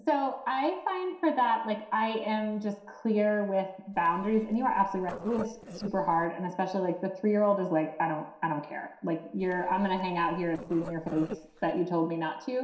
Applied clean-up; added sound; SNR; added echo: neural separator model SepFormer DNS4.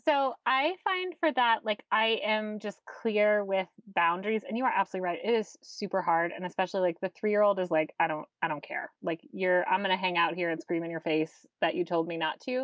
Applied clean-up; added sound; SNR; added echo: none; none; none; none.